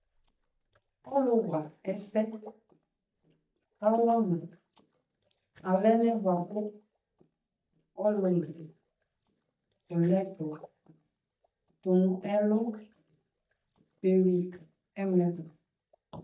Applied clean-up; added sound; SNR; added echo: neural mask model DeepFilterNet 3.